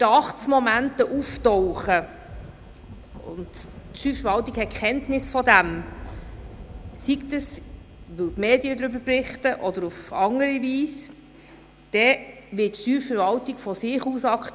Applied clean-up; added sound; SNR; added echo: none; Thunder; 18 dB; none.